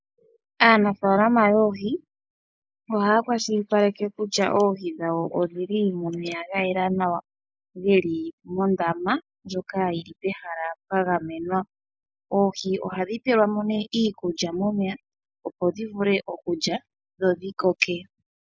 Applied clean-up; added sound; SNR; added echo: neural mask model Resemble Enhance denoiser.